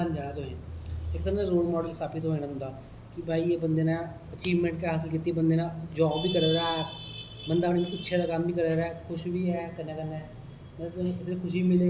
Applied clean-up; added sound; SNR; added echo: none; none; none; none.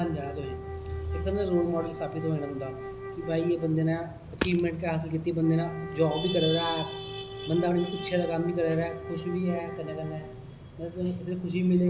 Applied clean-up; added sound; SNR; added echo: none; Wind instrument, woodwind instrument + Hammer; 12 dB; none.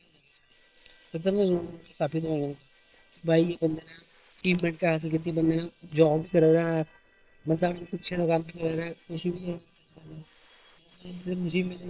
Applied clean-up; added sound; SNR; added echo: neural separator model SepFormer WHAM!.